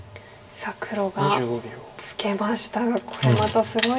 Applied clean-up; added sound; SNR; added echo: none; none; none; reverberation time 1.5 s.